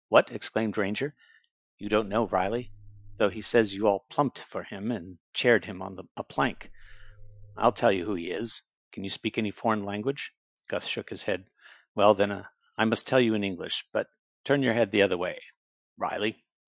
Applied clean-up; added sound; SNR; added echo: classical method Wiener filter.